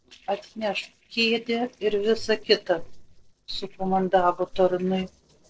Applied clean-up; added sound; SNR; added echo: neural separator model SepFormer DNS4.